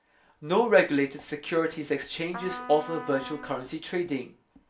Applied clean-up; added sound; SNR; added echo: none; Trumpet; 14 dB; reverberation time 0.3 s.